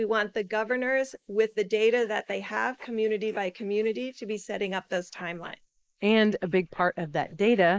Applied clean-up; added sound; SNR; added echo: neural mask model Resemble Enhance denoiser.